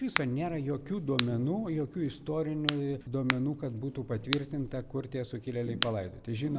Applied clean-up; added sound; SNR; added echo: none; Crack; 5 dB; none.